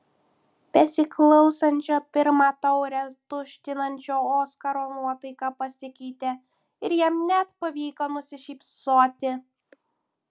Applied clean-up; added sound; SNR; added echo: none; none; none; none.